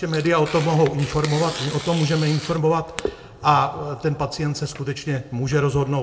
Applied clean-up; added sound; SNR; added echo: none; Tearing; 14 dB; reverberation time 0.3 s.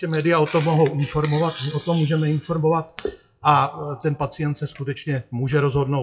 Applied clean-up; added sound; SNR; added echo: classical method WPE with log-MMSE.